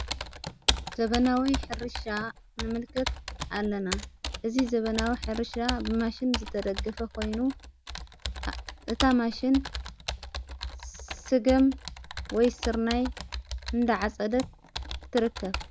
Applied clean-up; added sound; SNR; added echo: none; Computer keyboard; 7 dB; none.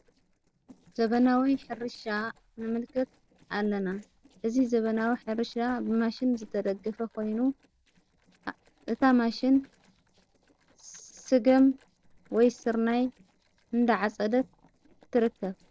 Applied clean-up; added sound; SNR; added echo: neural separator model SepFormer DNS4.